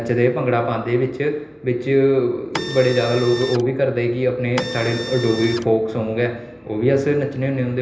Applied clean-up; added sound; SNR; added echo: none; Printer; 10 dB; reverberation time 0.8 s.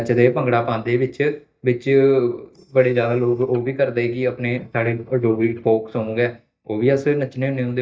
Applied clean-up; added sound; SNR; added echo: neural mask model DeepFilterNet 3.